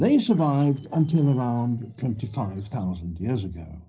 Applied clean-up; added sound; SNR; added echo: neural separator model SepFormer DNS4.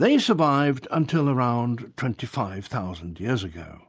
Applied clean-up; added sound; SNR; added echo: none; none; none; none.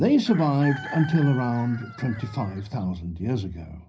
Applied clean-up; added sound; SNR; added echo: none; Chicken, rooster; 15 dB; reverberation time 0.4 s.